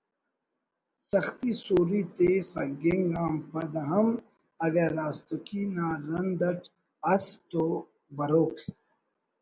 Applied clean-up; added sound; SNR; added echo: none; none; none; none.